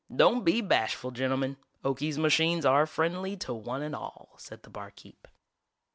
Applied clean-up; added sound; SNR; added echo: none; none; none; none.